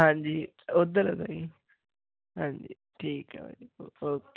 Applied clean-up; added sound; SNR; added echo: none; none; none; none.